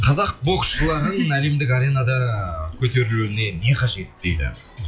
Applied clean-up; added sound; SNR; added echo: classical method log-MMSE.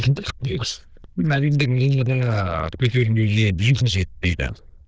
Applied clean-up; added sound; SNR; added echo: neural diffusion model UNIVERSE++.